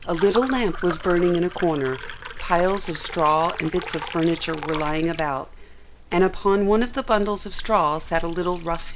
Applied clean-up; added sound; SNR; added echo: none; Liquid; 14 dB; none.